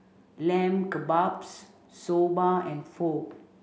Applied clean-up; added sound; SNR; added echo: none; none; none; none.